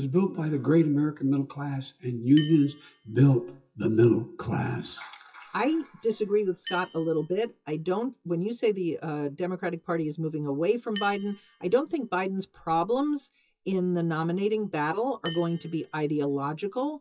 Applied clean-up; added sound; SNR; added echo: classical method WPE with log-MMSE.